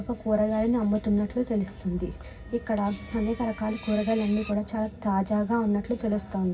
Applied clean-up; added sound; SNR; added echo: none; Screech; 20 dB; reverberation time 0.4 s.